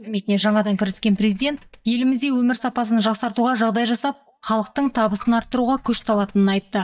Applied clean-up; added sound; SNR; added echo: neural mask model DeepFilterNet 3.